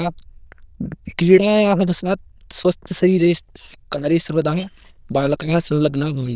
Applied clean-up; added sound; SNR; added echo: neural diffusion model UNIVERSE++.